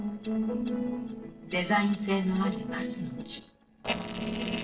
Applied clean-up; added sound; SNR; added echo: neural separator model SepFormer DNS4.